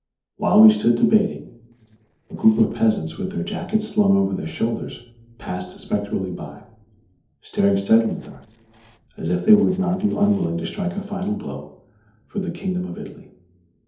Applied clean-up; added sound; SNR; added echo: neural separator model SepFormer DNS4.